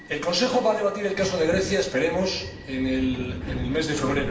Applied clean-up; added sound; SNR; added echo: none; Subway, metro, underground; 11 dB; reverberation time 0.9 s.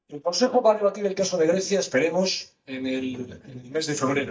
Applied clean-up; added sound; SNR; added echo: neural mask model DeepFilterNet 3.